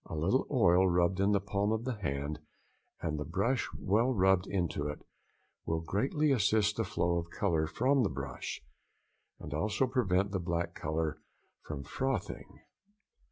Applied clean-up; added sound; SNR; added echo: none; none; none; none.